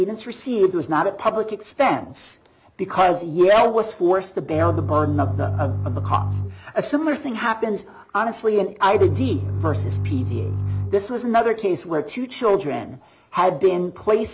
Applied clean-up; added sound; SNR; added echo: none; Bowed string instrument; 3 dB; none.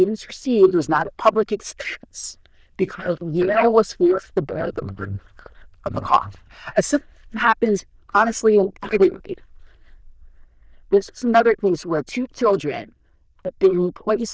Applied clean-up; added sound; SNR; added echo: neural diffusion model UNIVERSE++.